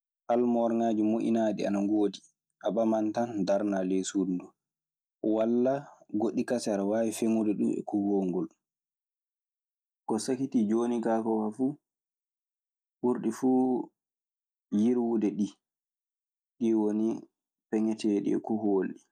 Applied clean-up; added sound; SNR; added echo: none; none; none; none.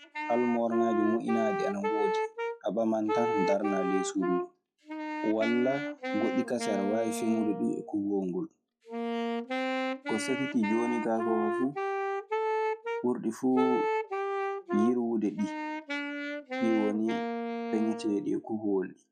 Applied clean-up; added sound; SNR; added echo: classical method log-MMSE.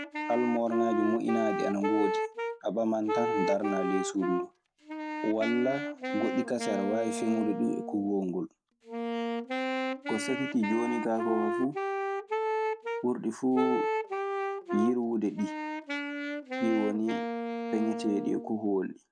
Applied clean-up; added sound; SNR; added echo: none; Wind instrument, woodwind instrument; 2 dB; none.